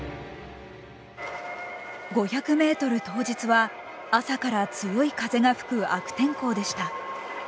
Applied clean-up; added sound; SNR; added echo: none; none; none; none.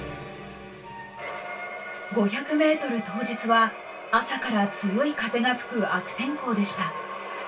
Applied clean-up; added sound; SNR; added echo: none; Squeak; 20 dB; reverberation time 0.2 s.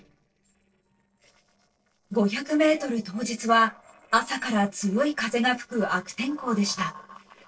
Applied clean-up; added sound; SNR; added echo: neural separator model SepFormer DNS4.